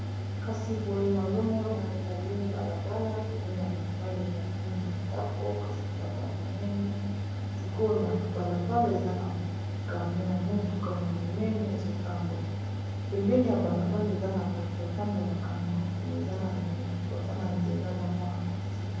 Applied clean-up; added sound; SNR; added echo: none; Mechanical fan; 1 dB; reverberation time 1.1 s.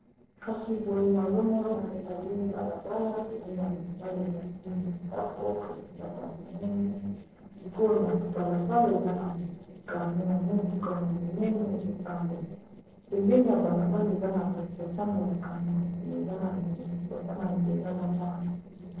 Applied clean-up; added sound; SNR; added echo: neural separator model SepFormer DNS4.